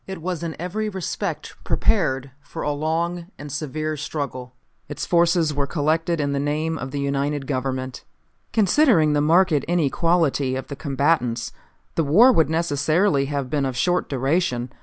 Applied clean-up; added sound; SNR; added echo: none; none; none; none.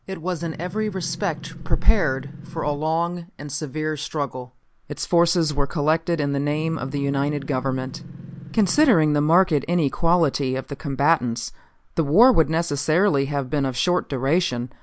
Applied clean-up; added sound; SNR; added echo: none; Engine; 14 dB; none.